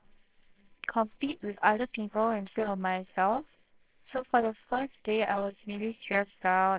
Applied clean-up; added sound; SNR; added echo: neural separator model SepFormer WHAMR!.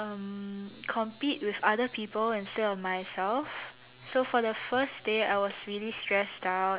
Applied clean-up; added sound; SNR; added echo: none; none; none; none.